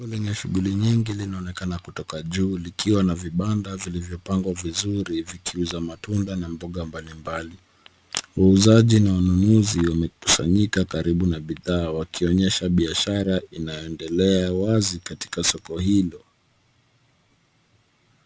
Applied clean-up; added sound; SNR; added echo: none; none; none; none.